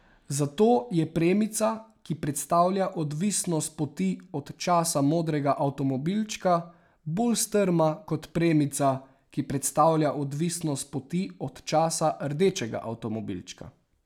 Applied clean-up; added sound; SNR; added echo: none; none; none; none.